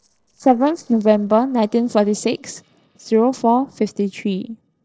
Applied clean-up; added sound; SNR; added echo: neural separator model SepFormer DNS4.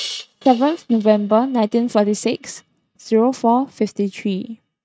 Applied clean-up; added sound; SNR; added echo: neural mask model RNNoise.